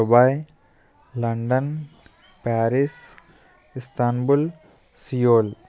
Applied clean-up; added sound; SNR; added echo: none; none; none; none.